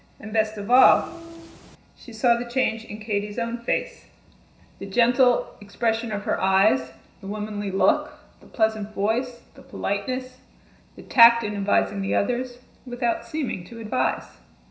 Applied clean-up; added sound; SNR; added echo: none; Train; 16 dB; reverberation time 0.5 s.